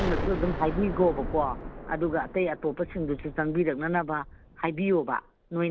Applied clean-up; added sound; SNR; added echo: none; Explosion; 8 dB; none.